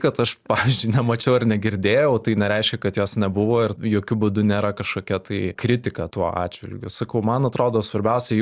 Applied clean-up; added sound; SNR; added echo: none; none; none; none.